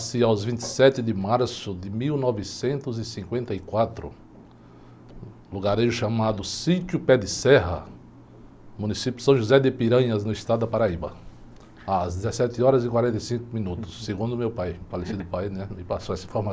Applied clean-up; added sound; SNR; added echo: none; none; none; none.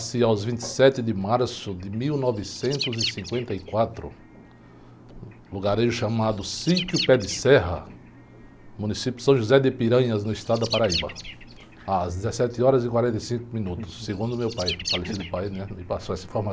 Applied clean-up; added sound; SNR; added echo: none; Bird; 13 dB; none.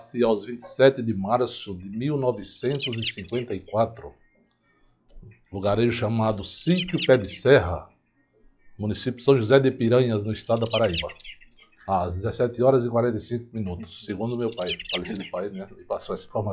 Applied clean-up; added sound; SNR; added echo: classical method log-MMSE.